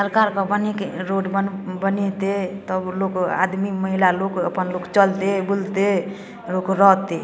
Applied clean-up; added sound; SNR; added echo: none; none; none; none.